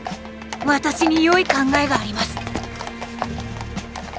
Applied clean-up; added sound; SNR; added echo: none; Livestock, farm animals, working animals; 8 dB; none.